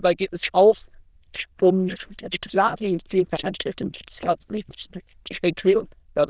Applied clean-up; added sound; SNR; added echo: neural diffusion model UNIVERSE++.